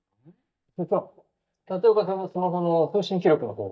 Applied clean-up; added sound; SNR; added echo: neural mask model DeepFilterNet 3.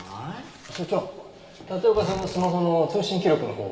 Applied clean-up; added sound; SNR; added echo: none; Zipper (clothing); 14 dB; reverberation time 2.0 s.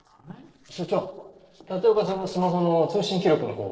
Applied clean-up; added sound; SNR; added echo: neural separator model SepFormer DNS4.